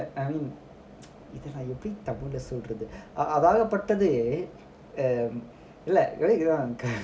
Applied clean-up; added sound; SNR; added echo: none; none; none; none.